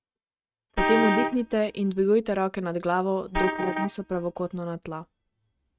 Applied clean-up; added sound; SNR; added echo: neural mask model RNNoise.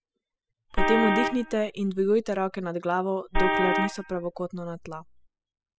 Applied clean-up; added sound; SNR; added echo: classical method spectral subtraction.